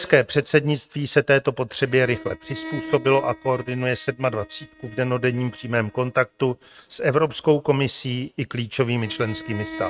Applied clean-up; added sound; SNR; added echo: neural mask model RNNoise.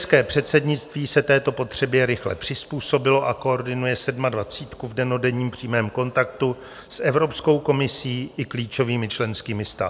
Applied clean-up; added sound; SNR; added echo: none; none; none; none.